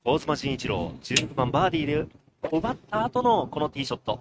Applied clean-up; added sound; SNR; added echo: neural mask model RNNoise.